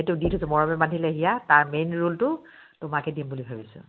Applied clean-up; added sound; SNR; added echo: none; Knock / Wood; 15 dB; none.